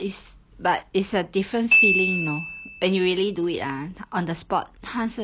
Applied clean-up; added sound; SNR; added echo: none; Glockenspiel; 0 dB; none.